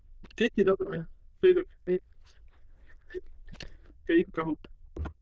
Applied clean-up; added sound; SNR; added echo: neural diffusion model UNIVERSE++.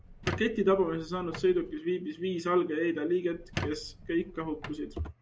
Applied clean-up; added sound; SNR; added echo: none; Squeak; 11 dB; none.